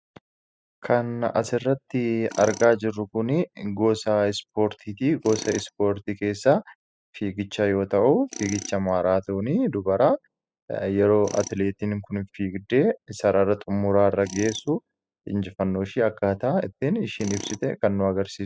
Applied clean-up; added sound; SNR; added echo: classical method spectral subtraction.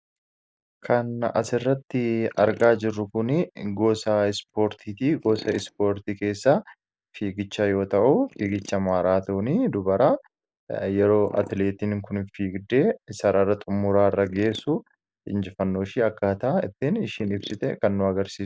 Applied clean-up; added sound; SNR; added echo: neural mask model Resemble Enhance denoiser.